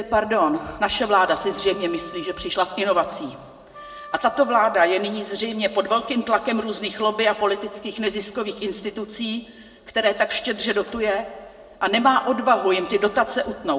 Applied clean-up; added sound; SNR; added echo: none; Wind instrument, woodwind instrument; 19 dB; reverberation time 1.0 s.